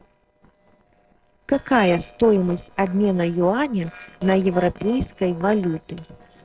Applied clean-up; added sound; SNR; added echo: neural separator model SepFormer DNS4.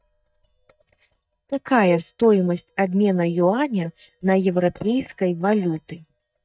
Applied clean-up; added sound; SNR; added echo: neural mask model DeepFilterNet 3.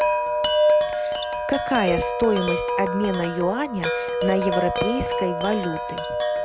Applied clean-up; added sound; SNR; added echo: none; Wind chime; -2 dB; none.